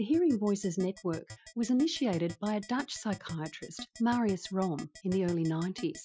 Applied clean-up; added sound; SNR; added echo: classical method Wiener filter.